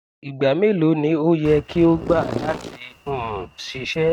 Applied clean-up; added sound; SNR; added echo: neural mask model RNNoise.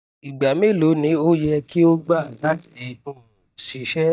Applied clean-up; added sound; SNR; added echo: neural mask model DeepFilterNet 3.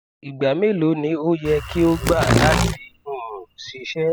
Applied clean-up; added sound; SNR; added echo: classical method spectral subtraction.